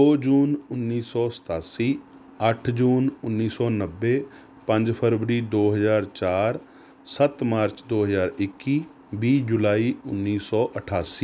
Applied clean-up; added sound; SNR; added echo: none; none; none; none.